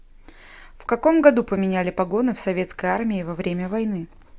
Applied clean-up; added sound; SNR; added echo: none; none; none; none.